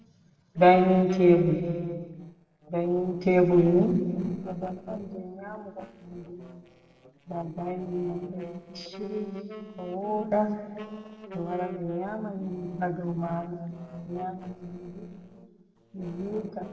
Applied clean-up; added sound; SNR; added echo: neural separator model SepFormer DNS4.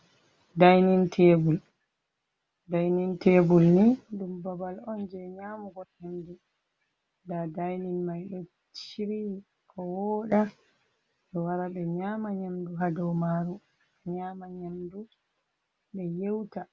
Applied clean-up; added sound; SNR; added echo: none; none; none; none.